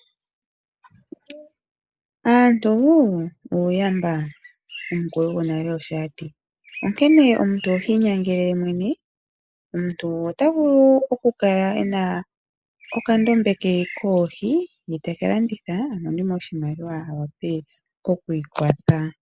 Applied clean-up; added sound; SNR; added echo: neural mask model Resemble Enhance denoiser.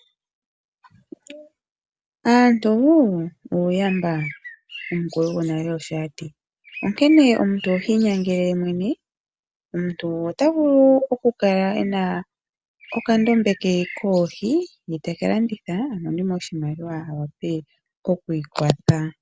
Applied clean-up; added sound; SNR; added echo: none; Bird; 16 dB; none.